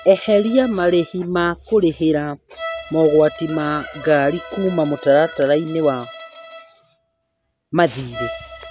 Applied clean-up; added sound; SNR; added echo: none; Bowed string instrument; 17 dB; none.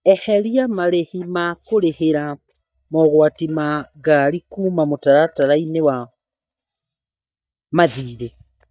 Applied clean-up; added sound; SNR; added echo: neural mask model DeepFilterNet 3.